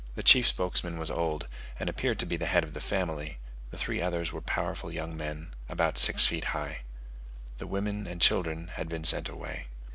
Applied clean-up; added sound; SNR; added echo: none; none; none; none.